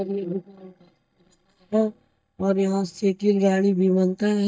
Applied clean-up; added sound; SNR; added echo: neural mask model DeepFilterNet 3.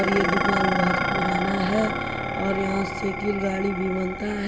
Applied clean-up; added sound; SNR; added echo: none; Dishes, pots, and pans; 0 dB; reverberation time 2.1 s.